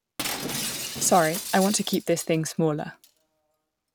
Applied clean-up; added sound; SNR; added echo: none; Shatter; 9 dB; none.